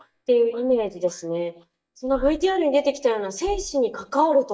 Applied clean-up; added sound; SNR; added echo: neural mask model DeepFilterNet 3.